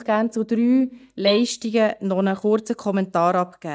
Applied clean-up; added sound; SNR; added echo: neural mask model DeepFilterNet 3.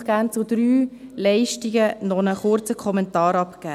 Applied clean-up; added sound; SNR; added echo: none; none; none; none.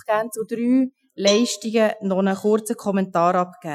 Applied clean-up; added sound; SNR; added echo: classical method Wiener filter.